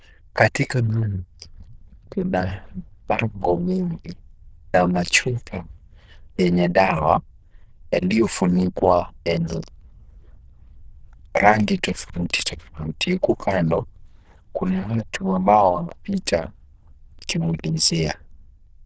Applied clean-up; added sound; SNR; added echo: neural diffusion model UNIVERSE++.